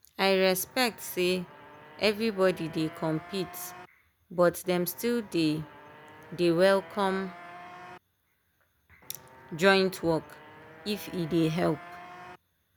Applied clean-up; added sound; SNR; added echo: none; Motorcycle; 18 dB; none.